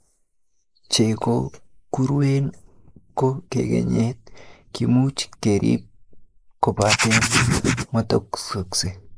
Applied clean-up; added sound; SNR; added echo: neural mask model Resemble Enhance denoiser.